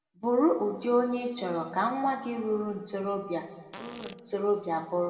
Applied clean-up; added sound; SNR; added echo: none; Fart; 18 dB; reverberation time 1.5 s.